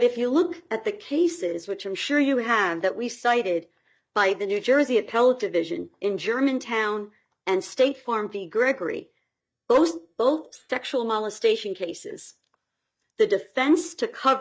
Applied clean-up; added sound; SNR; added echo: neural mask model DeepFilterNet 3.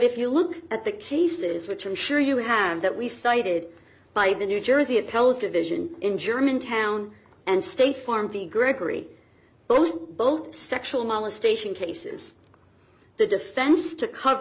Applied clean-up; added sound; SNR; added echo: none; none; none; none.